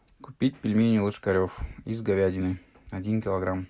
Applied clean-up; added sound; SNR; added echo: none; none; none; none.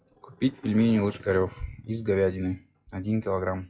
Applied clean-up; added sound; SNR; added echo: classical method log-MMSE.